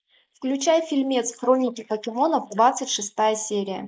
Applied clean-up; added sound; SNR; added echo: neural mask model Resemble Enhance denoiser.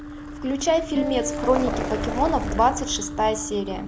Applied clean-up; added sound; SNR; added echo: none; Acoustic guitar + Vehicle; 5 dB; none.